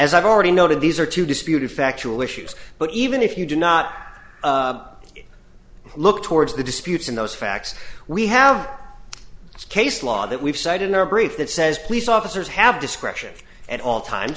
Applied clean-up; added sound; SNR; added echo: none; none; none; none.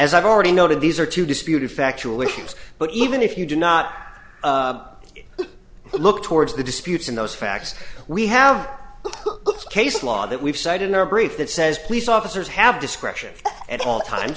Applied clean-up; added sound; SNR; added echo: none; Cough; 13 dB; none.